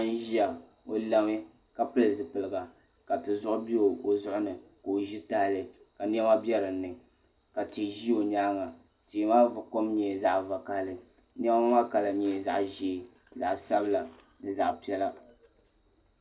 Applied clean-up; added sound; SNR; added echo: none; none; none; none.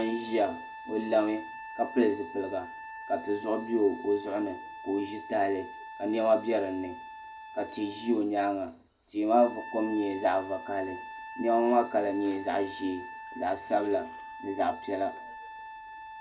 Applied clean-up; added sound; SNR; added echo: none; Trumpet; 13 dB; none.